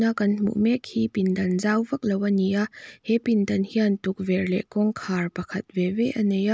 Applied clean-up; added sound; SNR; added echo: none; none; none; none.